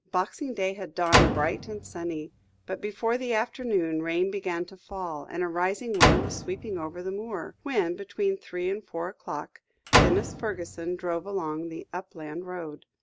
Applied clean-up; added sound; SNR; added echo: none; Slam; -2 dB; none.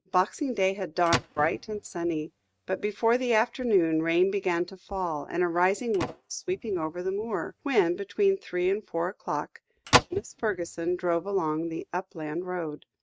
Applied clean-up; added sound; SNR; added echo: neural mask model RNNoise.